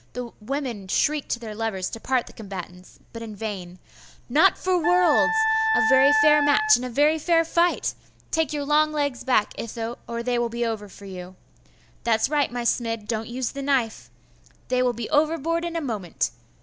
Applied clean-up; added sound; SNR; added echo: none; Wind instrument, woodwind instrument; -2 dB; none.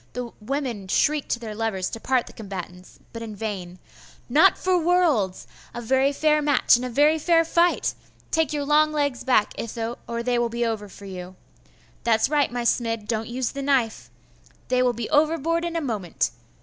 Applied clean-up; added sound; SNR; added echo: none; none; none; none.